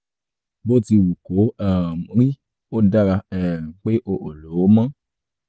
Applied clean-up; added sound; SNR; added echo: none; none; none; none.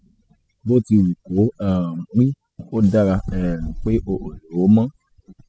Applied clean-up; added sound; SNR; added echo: classical method spectral subtraction.